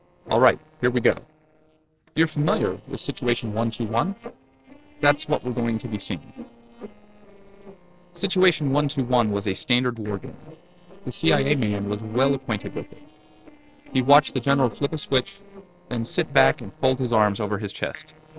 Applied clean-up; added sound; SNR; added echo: neural separator model SepFormer DNS4.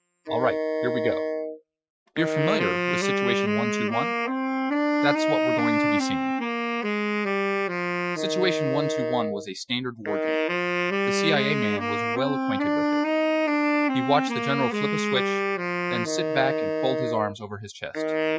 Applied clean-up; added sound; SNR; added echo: classical method Wiener filter.